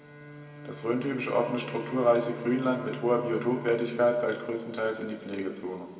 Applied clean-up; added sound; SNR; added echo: none; Bowed string instrument; 15 dB; reverberation time 2.5 s.